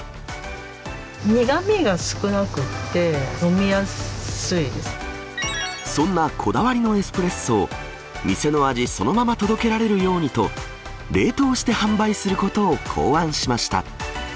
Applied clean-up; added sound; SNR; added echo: none; none; none; none.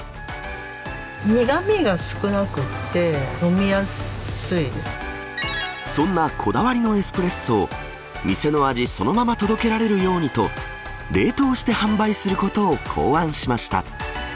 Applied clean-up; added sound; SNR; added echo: none; Wind instrument, woodwind instrument; 19 dB; none.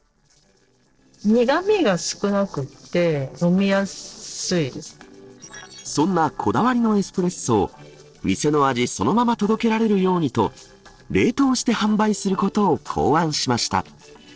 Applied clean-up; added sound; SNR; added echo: neural separator model SepFormer DNS4.